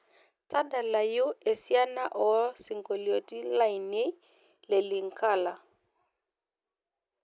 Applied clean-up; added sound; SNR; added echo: none; none; none; none.